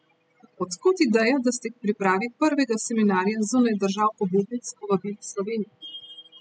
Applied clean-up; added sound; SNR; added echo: classical method spectral subtraction.